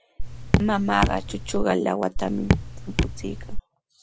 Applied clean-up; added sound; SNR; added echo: none; Raindrop / Drip; -2 dB; none.